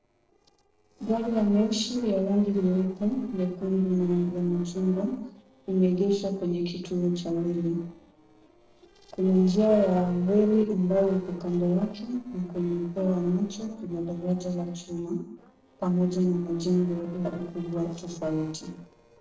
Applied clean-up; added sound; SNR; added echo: neural separator model SepFormer DNS4.